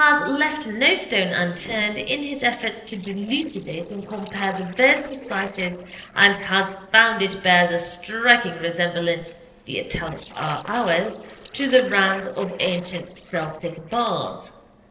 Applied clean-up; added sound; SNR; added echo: neural separator model SepFormer DNS4.